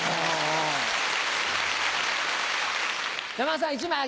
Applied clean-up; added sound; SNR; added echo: none; none; none; none.